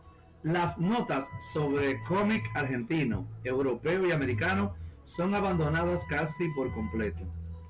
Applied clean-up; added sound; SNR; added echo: none; Wind instrument, woodwind instrument; 20 dB; none.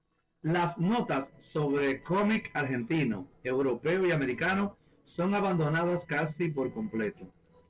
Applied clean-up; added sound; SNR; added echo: neural separator model SepFormer DNS4.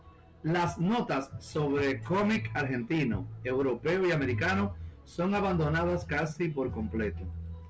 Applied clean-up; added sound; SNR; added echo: none; none; none; none.